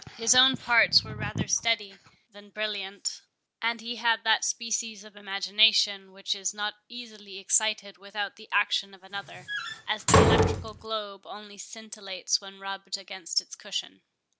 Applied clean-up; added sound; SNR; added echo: none; Slam; -5 dB; none.